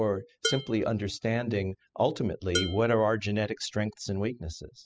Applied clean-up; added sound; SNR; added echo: classical method spectral subtraction.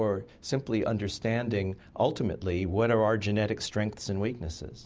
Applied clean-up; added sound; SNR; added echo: none; none; none; none.